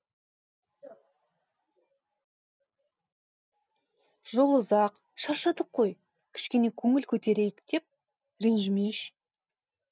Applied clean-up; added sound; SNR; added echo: none; none; none; none.